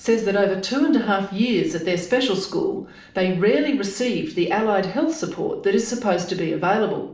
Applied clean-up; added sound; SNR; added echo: none; none; none; reverberation time 0.5 s.